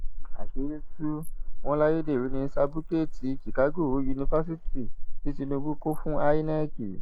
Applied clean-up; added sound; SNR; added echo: neural mask model Resemble Enhance denoiser.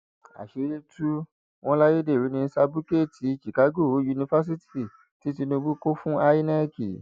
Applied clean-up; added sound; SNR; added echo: none; none; none; none.